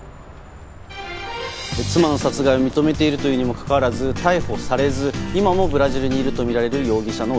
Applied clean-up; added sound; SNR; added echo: none; Bird; 11 dB; none.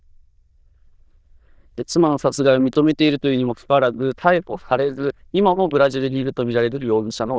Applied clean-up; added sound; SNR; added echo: neural diffusion model UNIVERSE++.